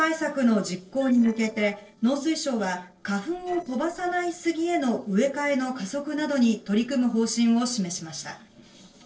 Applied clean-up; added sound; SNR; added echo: neural separator model SepFormer DNS4.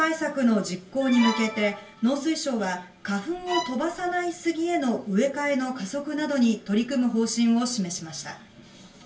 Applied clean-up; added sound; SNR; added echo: none; Bowed string instrument; 10 dB; reverberation time 0.3 s.